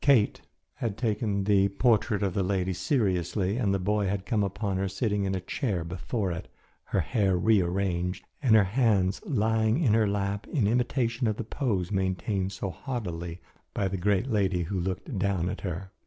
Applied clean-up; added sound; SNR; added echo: none; none; none; none.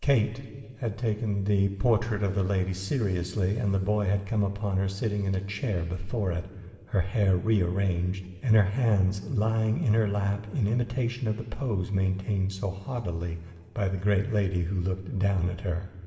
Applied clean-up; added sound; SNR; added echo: none; none; none; reverberation time 2.6 s.